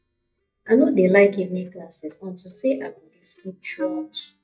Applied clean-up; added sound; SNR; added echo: neural mask model DeepFilterNet 3.